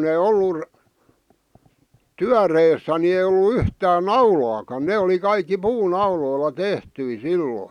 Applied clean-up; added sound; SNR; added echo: none; none; none; none.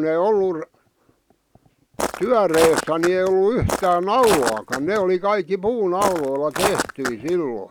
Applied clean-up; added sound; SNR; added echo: none; Walk, footsteps; 6 dB; none.